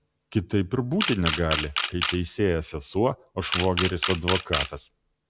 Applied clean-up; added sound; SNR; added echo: none; Camera; 4 dB; none.